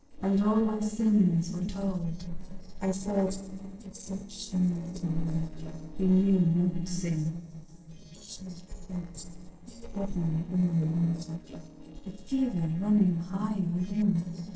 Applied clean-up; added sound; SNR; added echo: neural separator model SepFormer DNS4.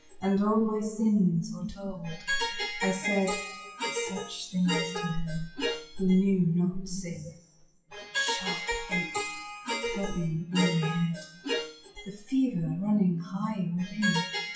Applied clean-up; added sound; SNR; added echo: classical method WPE with log-MMSE.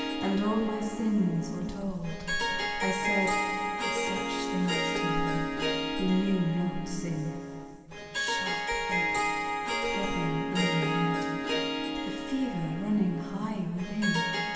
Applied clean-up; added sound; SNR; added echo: none; Harp; 0 dB; reverberation time 2.6 s.